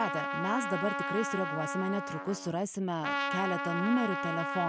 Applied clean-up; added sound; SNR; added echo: none; Trumpet; 2 dB; none.